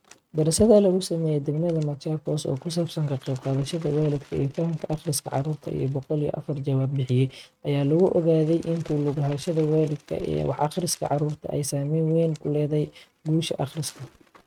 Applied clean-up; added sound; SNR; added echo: neural mask model RNNoise.